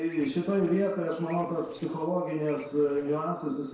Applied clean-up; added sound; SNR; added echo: neural separator model SepFormer DNS4.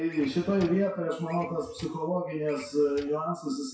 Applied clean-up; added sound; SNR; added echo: classical method WPE with log-MMSE.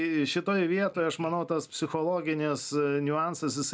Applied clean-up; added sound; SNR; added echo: none; none; none; none.